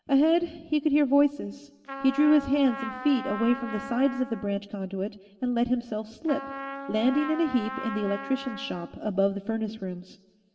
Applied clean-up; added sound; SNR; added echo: none; Trumpet; 12 dB; reverberation time 1.2 s.